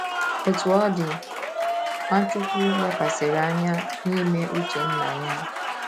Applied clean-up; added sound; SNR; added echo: none; Applause; 3 dB; none.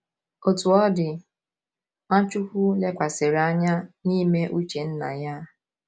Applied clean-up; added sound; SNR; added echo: none; none; none; none.